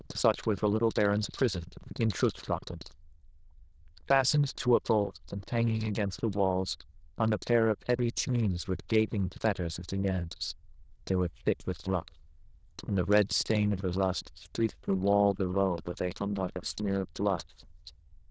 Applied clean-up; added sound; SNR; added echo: neural diffusion model UNIVERSE++.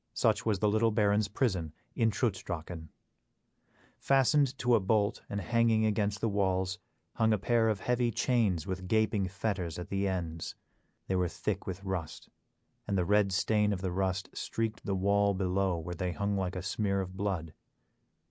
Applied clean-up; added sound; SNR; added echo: none; none; none; none.